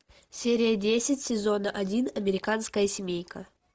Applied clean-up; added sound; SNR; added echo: none; none; none; none.